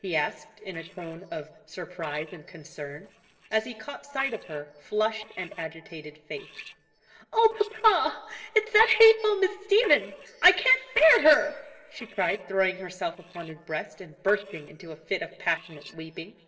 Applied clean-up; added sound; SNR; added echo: neural separator model SepFormer DNS4.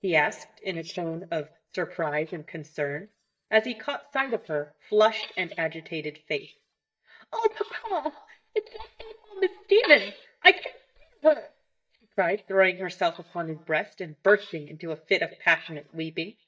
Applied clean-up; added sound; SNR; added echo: neural mask model DeepFilterNet 3.